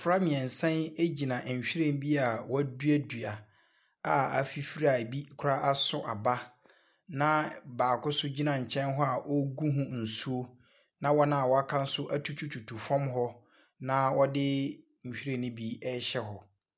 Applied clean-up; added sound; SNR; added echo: none; none; none; none.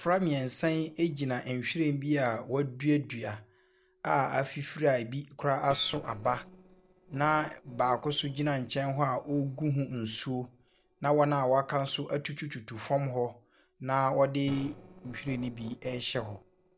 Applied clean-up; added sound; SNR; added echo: neural separator model SepFormer DNS4.